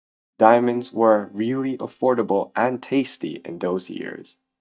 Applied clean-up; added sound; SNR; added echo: neural mask model DeepFilterNet 3.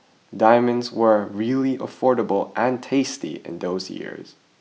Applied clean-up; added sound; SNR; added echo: none; none; none; none.